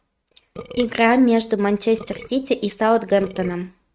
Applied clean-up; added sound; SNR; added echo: neural mask model RNNoise.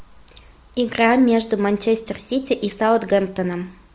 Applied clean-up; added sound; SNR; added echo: none; none; none; none.